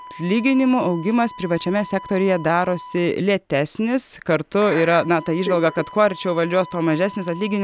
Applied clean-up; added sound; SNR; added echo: none; Wind instrument, woodwind instrument; 19 dB; none.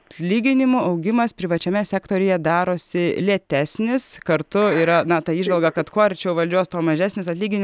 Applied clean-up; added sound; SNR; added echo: none; none; none; none.